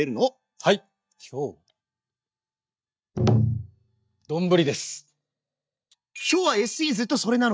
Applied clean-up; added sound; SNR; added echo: neural mask model DeepFilterNet 3.